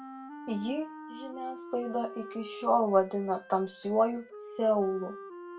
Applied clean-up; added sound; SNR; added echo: none; Wind instrument, woodwind instrument; 14 dB; reverberation time 0.2 s.